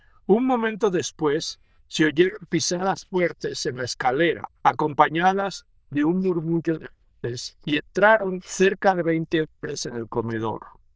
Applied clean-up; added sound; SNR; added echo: neural diffusion model UNIVERSE++.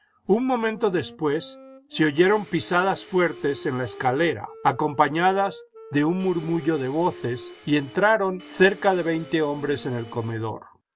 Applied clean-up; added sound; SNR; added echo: none; Wind instrument, woodwind instrument + Domestic sounds, home sounds; 19 dB; none.